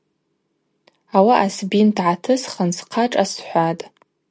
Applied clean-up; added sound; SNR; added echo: none; none; none; none.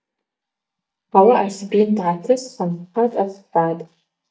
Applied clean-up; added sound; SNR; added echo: neural mask model DeepFilterNet 3.